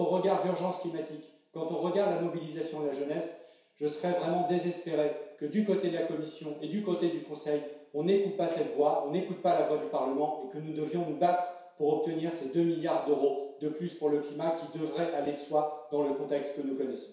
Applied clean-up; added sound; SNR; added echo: none; Tambourine; 17 dB; reverberation time 0.7 s.